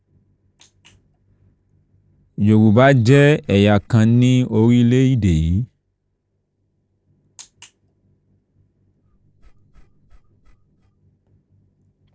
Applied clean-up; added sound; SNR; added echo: neural separator model SepFormer DNS4.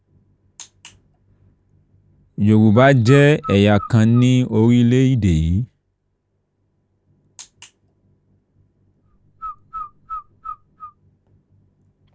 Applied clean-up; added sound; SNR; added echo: none; Bird; 16 dB; none.